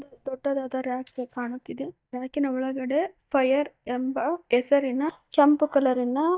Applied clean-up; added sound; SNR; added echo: neural mask model DeepFilterNet 3.